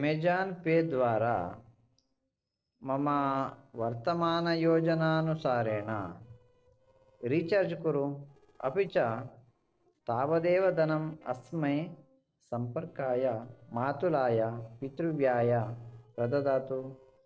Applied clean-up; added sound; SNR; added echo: neural separator model SepFormer DNS4.